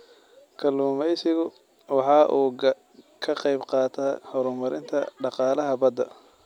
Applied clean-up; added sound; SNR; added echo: none; none; none; none.